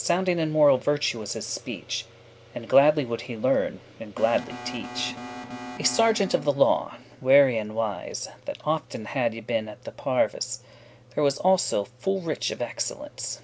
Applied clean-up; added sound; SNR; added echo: none; Alarm; 12 dB; none.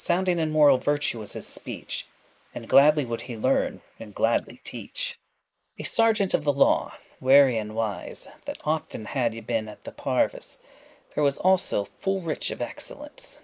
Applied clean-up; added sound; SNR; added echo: neural mask model Resemble Enhance denoiser.